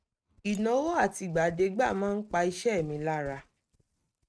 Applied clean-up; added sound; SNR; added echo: neural mask model RNNoise.